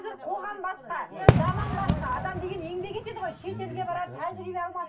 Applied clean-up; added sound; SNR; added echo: none; Fireworks; -5 dB; reverberation time 0.1 s.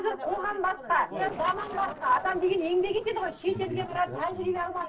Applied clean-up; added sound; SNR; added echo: neural separator model SepFormer DNS4.